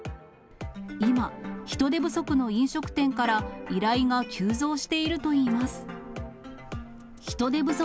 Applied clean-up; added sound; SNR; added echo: none; none; none; none.